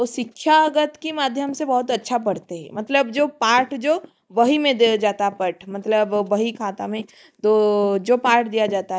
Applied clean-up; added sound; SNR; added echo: neural mask model DeepFilterNet 3.